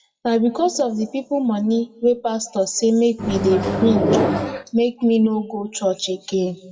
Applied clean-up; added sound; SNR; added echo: classical method WPE with log-MMSE.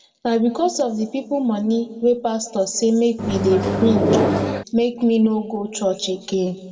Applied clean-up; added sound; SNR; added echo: none; Microwave oven; -1 dB; reverberation time 1.5 s.